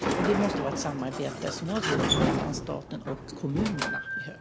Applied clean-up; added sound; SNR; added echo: none; Sliding door; -1 dB; none.